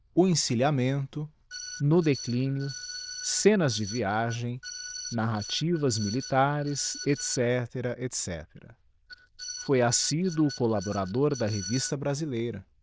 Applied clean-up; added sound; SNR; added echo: neural diffusion model UNIVERSE++.